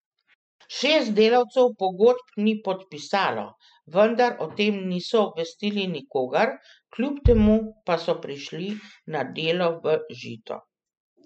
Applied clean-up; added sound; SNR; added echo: classical method spectral subtraction.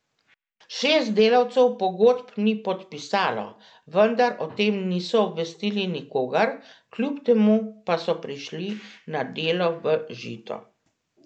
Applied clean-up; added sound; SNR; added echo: none; none; none; none.